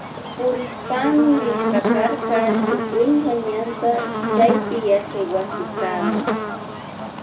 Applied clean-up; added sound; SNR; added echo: none; Buzz; 2 dB; reverberation time 0.2 s.